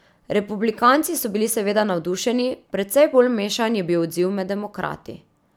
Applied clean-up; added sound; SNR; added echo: none; none; none; none.